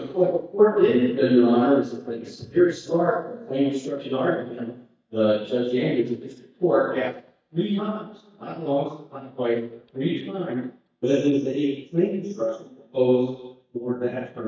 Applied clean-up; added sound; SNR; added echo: neural mask model DeepFilterNet 3.